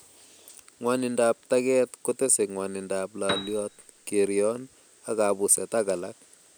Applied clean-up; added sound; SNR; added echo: none; Piano; 9 dB; none.